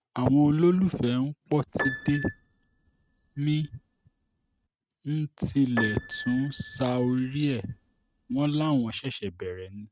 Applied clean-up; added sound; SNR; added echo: neural mask model RNNoise.